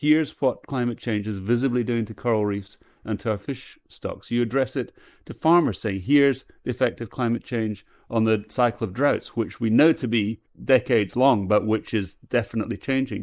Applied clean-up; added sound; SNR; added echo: neural mask model Resemble Enhance denoiser.